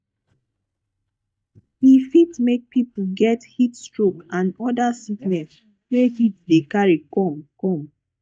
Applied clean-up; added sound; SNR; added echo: neural mask model DeepFilterNet 3.